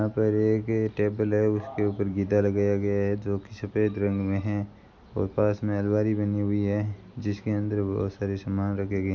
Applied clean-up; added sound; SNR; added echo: none; none; none; none.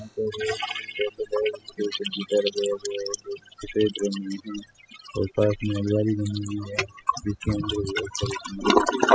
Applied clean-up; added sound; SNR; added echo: classical method spectral subtraction.